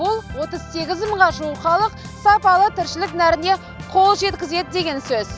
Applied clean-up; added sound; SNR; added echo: none; Organ; 15 dB; none.